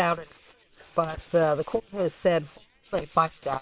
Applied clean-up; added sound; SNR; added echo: neural separator model SepFormer WHAM!.